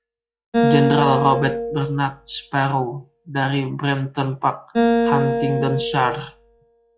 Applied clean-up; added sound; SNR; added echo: classical method log-MMSE.